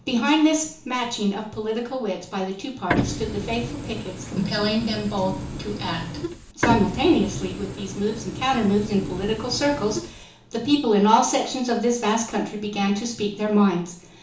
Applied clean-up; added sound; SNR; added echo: none; Printer; 7 dB; reverberation time 0.8 s.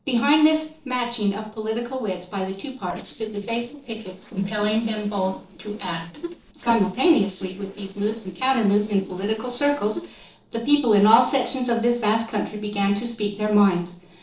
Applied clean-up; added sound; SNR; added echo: neural separator model SepFormer DNS4.